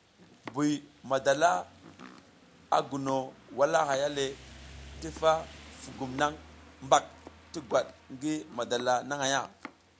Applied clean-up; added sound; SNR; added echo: none; Domestic sounds, home sounds + Rain; 19 dB; none.